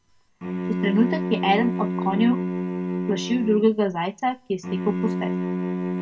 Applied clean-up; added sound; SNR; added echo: none; Bowed string instrument; 3 dB; reverberation time 0.2 s.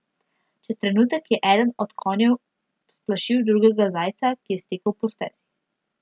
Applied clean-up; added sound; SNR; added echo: none; none; none; none.